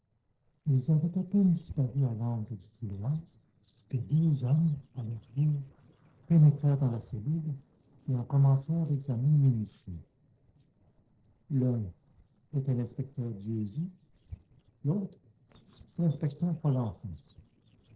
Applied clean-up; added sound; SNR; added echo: neural separator model SepFormer DNS4.